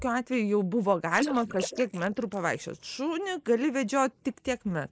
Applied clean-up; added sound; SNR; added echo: neural mask model Resemble Enhance denoiser.